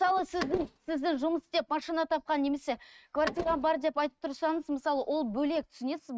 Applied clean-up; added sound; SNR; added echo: neural mask model RNNoise.